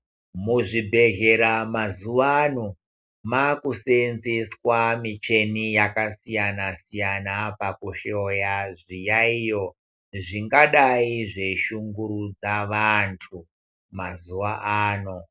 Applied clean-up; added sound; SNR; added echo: none; none; none; none.